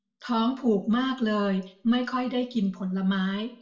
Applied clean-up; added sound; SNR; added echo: none; none; none; reverberation time 0.4 s.